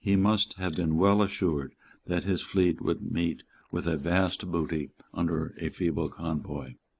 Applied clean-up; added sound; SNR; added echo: neural mask model Resemble Enhance denoiser.